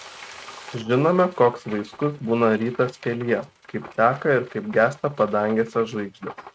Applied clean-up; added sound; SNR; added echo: neural mask model RNNoise.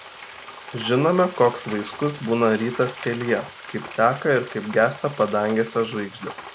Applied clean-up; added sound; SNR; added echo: none; Frying (food); 15 dB; none.